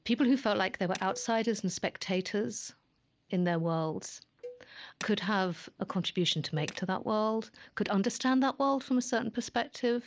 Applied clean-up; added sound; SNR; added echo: none; Cowbell + Tools; 19 dB; none.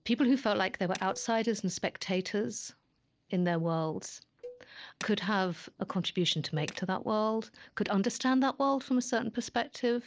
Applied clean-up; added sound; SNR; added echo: neural separator model SepFormer DNS4.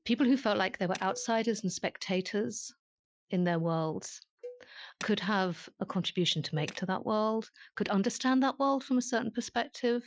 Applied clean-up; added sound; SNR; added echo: classical method Wiener filter.